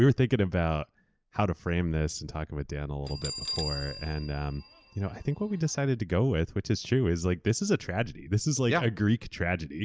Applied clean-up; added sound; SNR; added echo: none; Bell; 17 dB; none.